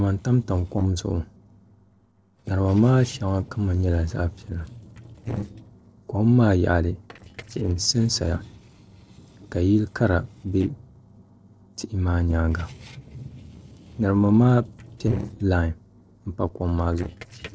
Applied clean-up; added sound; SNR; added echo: neural separator model SepFormer DNS4.